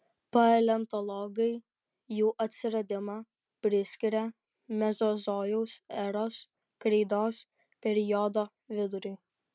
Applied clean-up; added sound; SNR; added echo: none; none; none; none.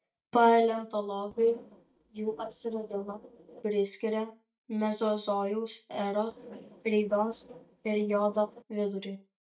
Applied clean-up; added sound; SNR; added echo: neural mask model DeepFilterNet 3.